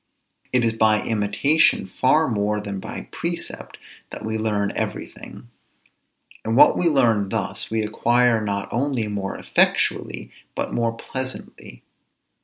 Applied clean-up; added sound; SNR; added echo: none; none; none; none.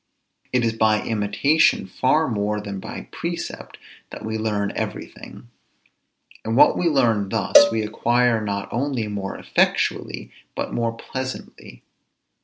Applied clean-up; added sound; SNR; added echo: none; Cowbell; 0 dB; none.